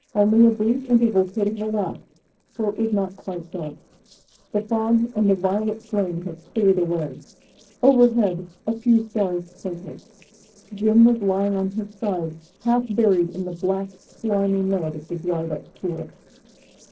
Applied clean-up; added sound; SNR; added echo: neural separator model SepFormer DNS4.